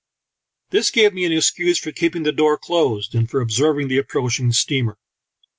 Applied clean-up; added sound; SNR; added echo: none; none; none; none.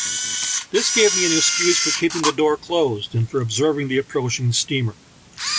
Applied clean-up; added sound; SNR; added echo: none; Camera; 4 dB; none.